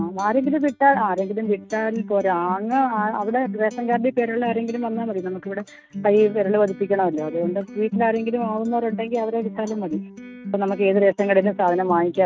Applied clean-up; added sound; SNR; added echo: neural mask model RNNoise.